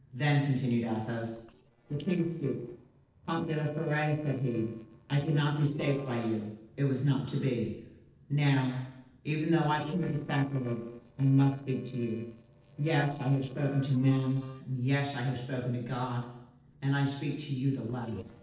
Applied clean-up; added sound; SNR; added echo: neural separator model SepFormer DNS4.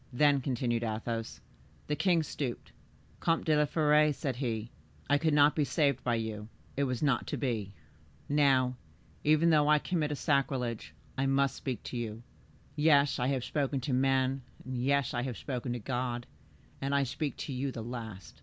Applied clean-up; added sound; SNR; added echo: none; none; none; none.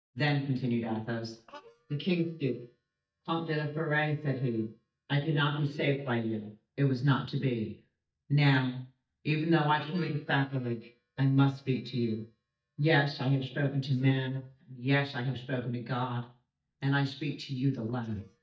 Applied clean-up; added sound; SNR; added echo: neural mask model DeepFilterNet 3.